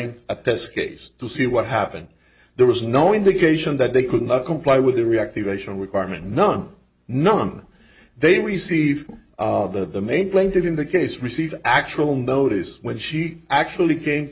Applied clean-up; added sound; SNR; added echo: none; none; none; none.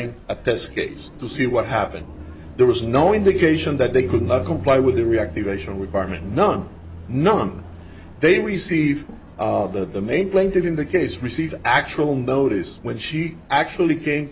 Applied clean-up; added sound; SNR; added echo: none; Car passing by; 15 dB; none.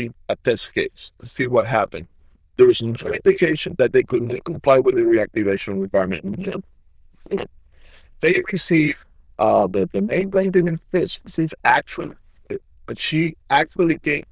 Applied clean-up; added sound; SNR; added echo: neural diffusion model UNIVERSE++.